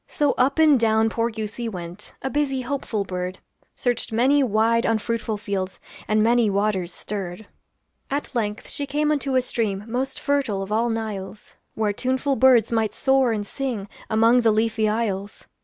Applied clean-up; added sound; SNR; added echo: none; none; none; none.